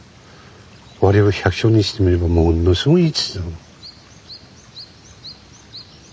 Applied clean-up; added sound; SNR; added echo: none; none; none; none.